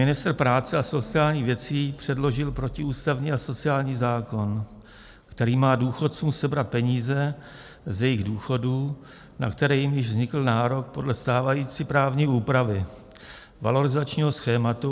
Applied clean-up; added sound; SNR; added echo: none; none; none; none.